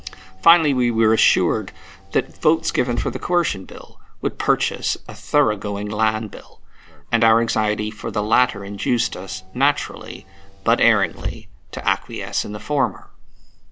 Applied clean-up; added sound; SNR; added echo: none; Engine / Car; 12 dB; none.